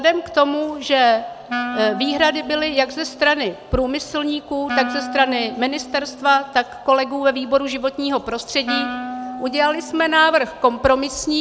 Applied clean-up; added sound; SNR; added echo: none; Wind instrument, woodwind instrument; 11 dB; none.